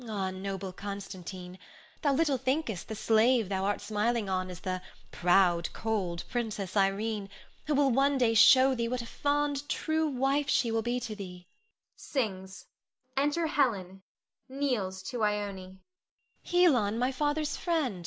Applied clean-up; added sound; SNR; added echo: none; none; none; none.